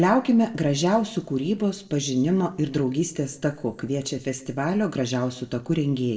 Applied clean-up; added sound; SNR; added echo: neural separator model SepFormer DNS4.